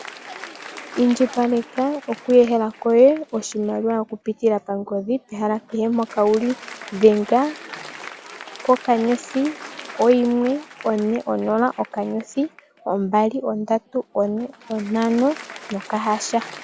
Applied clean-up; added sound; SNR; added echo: none; Applause; 18 dB; none.